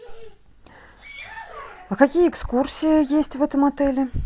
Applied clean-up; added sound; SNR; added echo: none; none; none; none.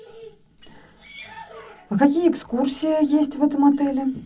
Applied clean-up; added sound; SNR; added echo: neural separator model SepFormer DNS4.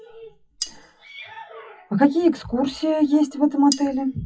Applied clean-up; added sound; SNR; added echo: classical method WPE with log-MMSE.